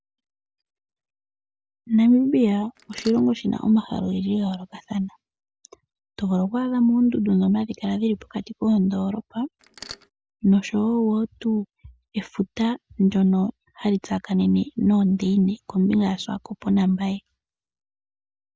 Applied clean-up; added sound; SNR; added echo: none; Mechanisms; 18 dB; none.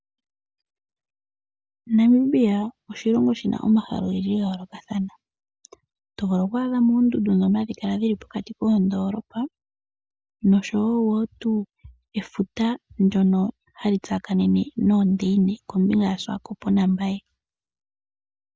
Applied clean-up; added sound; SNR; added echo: none; none; none; none.